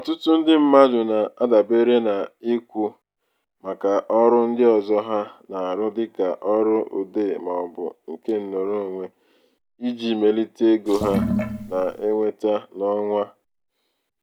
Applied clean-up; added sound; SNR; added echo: none; Sink (filling or washing) / Water; 5 dB; none.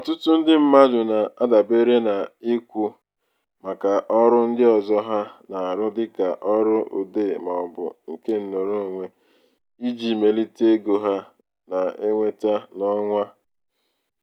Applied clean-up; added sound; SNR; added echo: none; none; none; none.